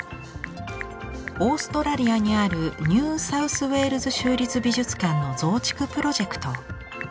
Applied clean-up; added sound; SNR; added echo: none; Telephone / Typing; 18 dB; none.